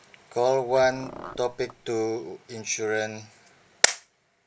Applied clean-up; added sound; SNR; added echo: none; Car; 16 dB; none.